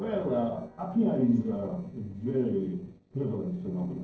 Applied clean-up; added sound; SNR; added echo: neural separator model SepFormer DNS4.